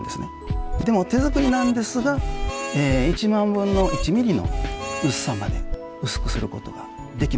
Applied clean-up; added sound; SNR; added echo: none; Scratching (performance technique) + Harmonica; 4 dB; none.